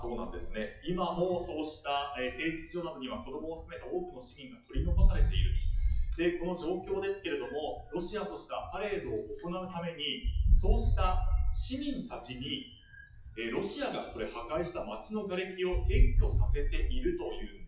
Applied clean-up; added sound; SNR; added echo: classical method WPE with log-MMSE.